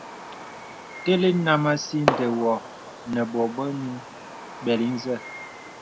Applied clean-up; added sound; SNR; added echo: none; Fireworks; 8 dB; none.